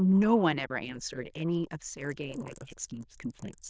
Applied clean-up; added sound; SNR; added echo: neural diffusion model UNIVERSE++.